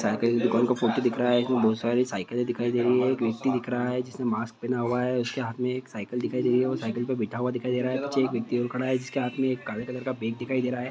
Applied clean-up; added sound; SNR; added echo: none; none; none; none.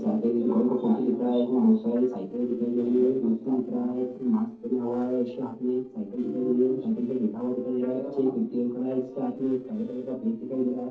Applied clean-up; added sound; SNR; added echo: neural separator model SepFormer DNS4.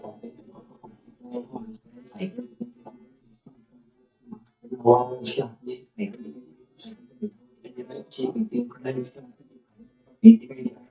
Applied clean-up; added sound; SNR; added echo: neural mask model DeepFilterNet 3.